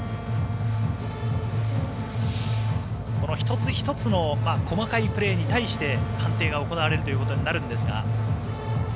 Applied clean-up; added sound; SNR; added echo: none; Wind instrument, woodwind instrument; 18 dB; none.